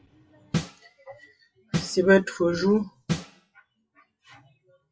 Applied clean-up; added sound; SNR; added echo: classical method WPE with log-MMSE.